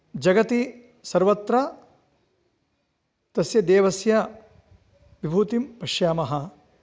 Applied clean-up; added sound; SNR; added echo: none; none; none; none.